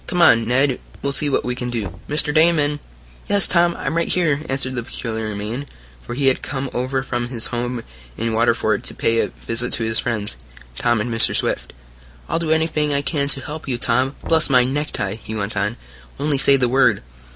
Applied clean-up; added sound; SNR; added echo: none; Knock; 18 dB; none.